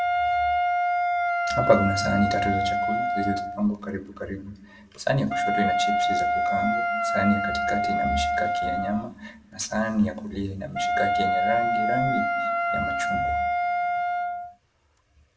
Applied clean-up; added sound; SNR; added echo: none; Wind instrument, woodwind instrument; -3 dB; reverberation time 0.9 s.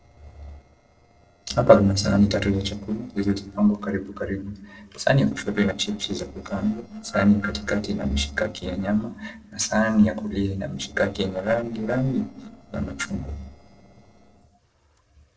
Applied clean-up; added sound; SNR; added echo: neural separator model SepFormer DNS4.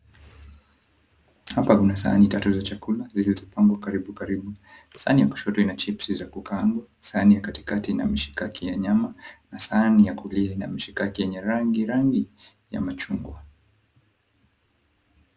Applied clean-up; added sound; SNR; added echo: none; none; none; none.